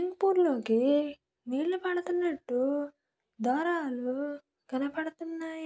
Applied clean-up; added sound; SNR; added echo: none; none; none; none.